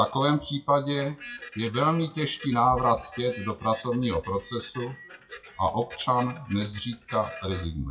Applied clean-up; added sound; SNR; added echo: classical method WPE with log-MMSE.